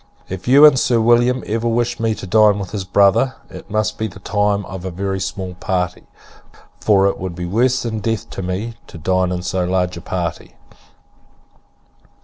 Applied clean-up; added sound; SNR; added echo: none; none; none; none.